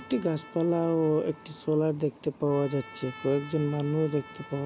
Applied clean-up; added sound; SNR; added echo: none; Trumpet; 20 dB; none.